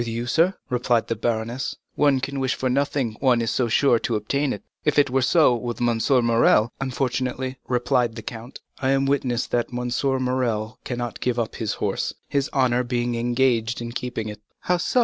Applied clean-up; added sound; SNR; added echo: none; none; none; none.